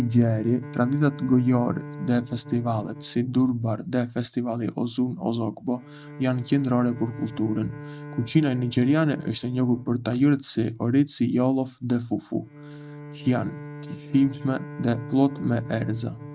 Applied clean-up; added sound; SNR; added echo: neural mask model RNNoise.